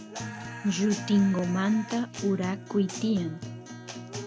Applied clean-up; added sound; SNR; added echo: none; Guitar; 11 dB; none.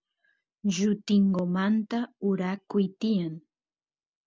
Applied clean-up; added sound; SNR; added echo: none; none; none; none.